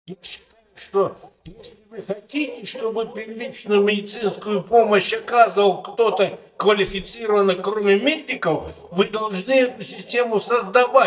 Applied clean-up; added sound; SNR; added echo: neural mask model DeepFilterNet 3.